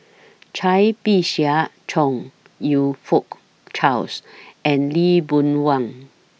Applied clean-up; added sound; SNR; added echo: none; none; none; none.